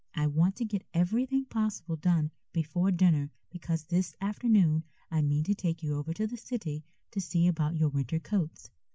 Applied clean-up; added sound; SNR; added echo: none; none; none; none.